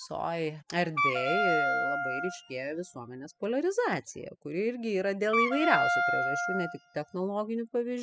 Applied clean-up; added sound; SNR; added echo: classical method spectral subtraction.